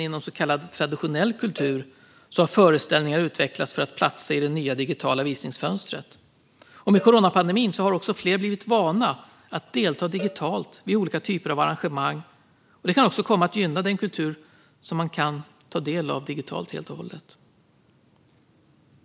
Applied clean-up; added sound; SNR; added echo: none; Cowbell; 20 dB; none.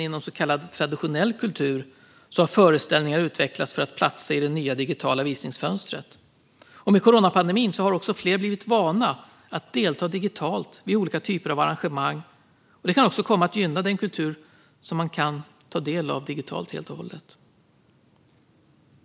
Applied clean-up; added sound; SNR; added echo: none; none; none; none.